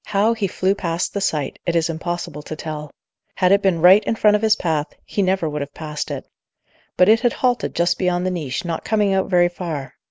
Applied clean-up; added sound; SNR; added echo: none; none; none; none.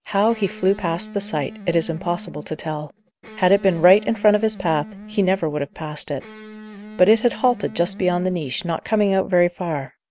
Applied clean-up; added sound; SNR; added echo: none; Electric guitar; 17 dB; none.